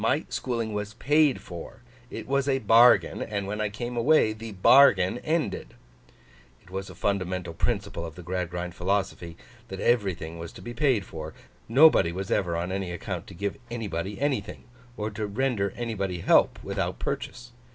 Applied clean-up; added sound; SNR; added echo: none; none; none; none.